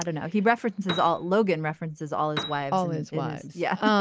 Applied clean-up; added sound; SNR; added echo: none; Piano; 13 dB; none.